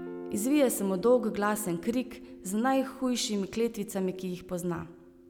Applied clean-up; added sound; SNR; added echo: none; Guitar; 16 dB; none.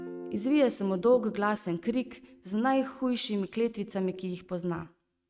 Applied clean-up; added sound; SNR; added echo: neural mask model RNNoise.